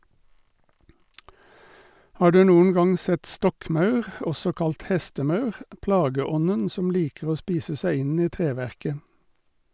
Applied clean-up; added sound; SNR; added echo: none; none; none; none.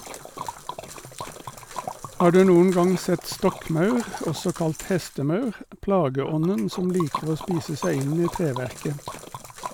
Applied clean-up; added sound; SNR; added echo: none; Liquid; 13 dB; none.